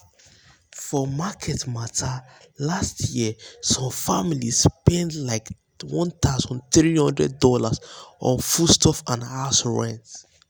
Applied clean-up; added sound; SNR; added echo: none; none; none; none.